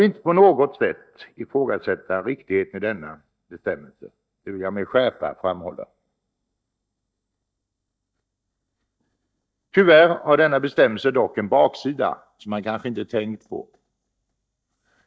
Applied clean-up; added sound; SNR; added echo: neural mask model DeepFilterNet 3.